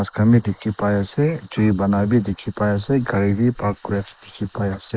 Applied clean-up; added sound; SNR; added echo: neural mask model Resemble Enhance denoiser.